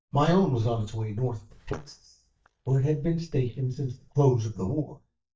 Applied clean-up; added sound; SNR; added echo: neural mask model DeepFilterNet 3.